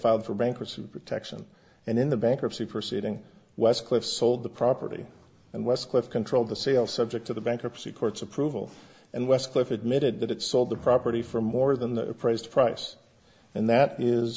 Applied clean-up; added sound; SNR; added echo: none; none; none; none.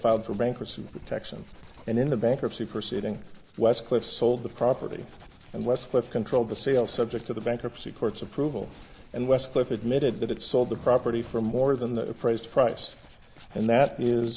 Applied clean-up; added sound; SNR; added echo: none; Writing + Writing; 19 dB; none.